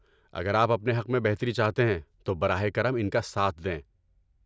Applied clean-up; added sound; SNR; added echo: none; none; none; none.